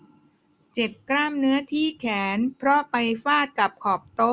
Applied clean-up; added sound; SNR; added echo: none; none; none; none.